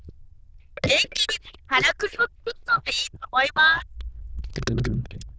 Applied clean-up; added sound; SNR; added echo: neural diffusion model UNIVERSE++.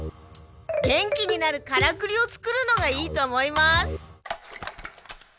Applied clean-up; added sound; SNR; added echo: none; none; none; none.